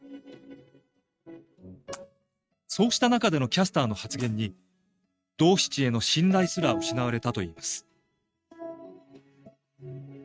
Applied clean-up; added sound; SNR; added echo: neural mask model RNNoise.